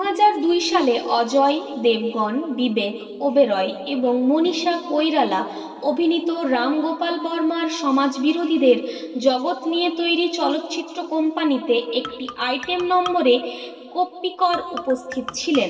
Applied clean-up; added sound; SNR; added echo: neural separator model SepFormer DNS4.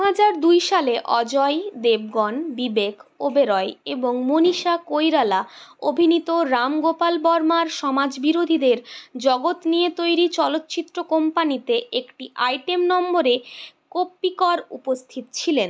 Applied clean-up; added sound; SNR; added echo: none; none; none; none.